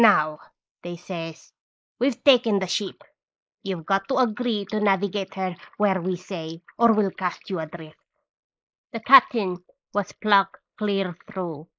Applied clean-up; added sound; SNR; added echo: neural mask model Resemble Enhance denoiser.